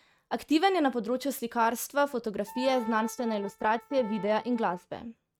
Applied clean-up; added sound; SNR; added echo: neural mask model RNNoise.